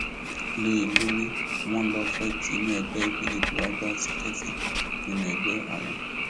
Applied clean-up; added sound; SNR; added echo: none; Frog + Writing; -1 dB; none.